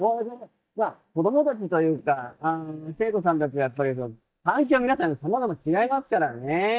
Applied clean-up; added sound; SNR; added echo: neural mask model DeepFilterNet 3.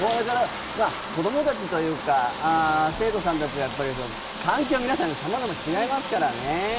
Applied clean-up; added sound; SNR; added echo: none; Bathtub (filling or washing); 9 dB; none.